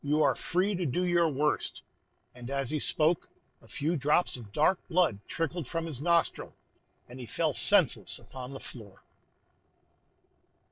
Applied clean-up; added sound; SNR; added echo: neural separator model SepFormer DNS4.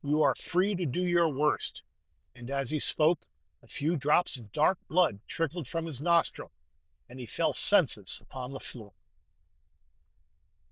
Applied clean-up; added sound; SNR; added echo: neural diffusion model UNIVERSE++.